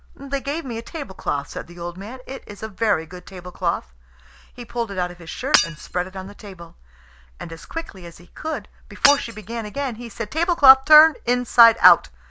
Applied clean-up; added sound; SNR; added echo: none; Shatter / Hammer; 4 dB; none.